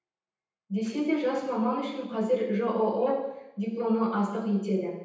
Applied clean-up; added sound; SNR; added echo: none; none; none; reverberation time 0.9 s.